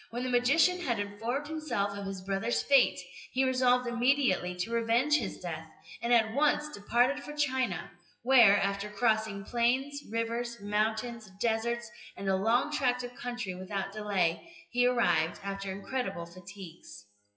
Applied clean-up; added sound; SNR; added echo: classical method WPE with log-MMSE.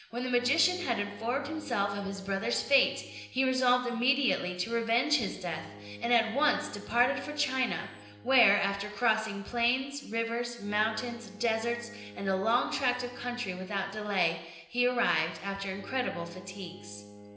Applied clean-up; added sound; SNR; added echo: none; Bowed string instrument; 20 dB; reverberation time 0.9 s.